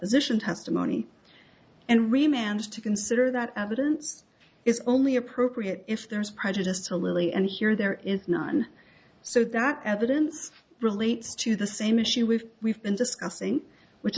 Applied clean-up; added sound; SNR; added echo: none; none; none; none.